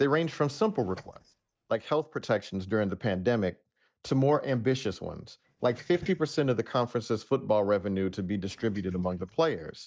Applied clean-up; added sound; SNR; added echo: neural mask model DeepFilterNet 3.